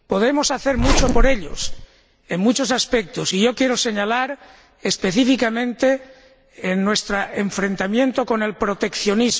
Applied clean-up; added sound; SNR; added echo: none; Zipper (clothing); -3 dB; none.